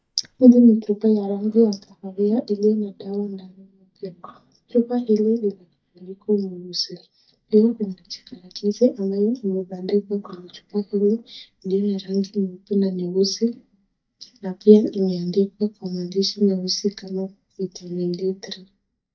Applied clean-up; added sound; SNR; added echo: neural mask model DeepFilterNet 3.